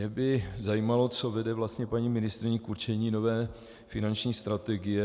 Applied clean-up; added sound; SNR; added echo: none; none; none; none.